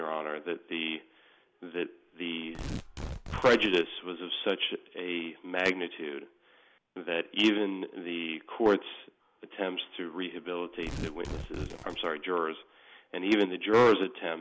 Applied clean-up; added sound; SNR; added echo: none; Tearing; 11 dB; none.